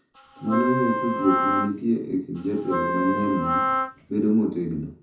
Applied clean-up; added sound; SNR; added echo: none; Wind instrument, woodwind instrument; 2 dB; reverberation time 0.7 s.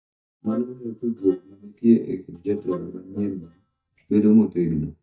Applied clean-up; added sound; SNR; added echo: neural mask model DeepFilterNet 3.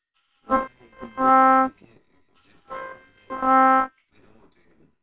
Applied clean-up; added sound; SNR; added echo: neural separator model SepFormer WHAMR!.